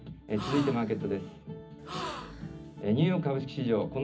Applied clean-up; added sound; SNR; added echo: none; Gasp; 10 dB; reverberation time 0.4 s.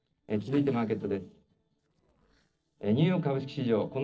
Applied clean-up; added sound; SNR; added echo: neural separator model SepFormer DNS4.